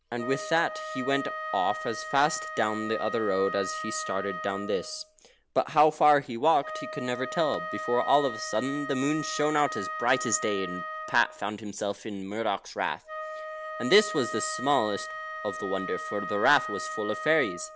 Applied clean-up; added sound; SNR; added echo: none; Wind instrument, woodwind instrument; 8 dB; none.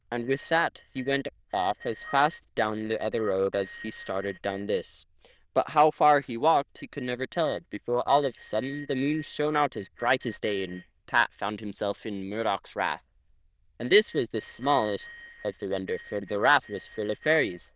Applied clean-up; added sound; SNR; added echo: neural diffusion model UNIVERSE++.